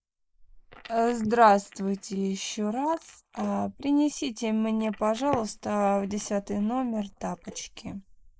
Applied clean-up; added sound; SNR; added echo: neural mask model Resemble Enhance denoiser.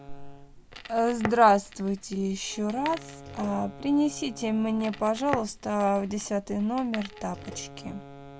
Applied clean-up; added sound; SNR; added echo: none; Crackle + Wind instrument, woodwind instrument; 15 dB; none.